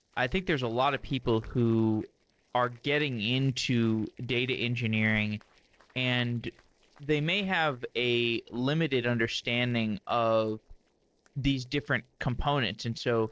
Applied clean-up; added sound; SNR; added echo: neural separator model SepFormer DNS4.